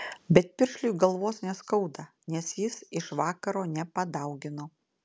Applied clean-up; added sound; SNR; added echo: none; none; none; none.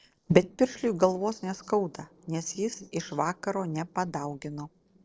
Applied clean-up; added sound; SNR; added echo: neural separator model SepFormer DNS4.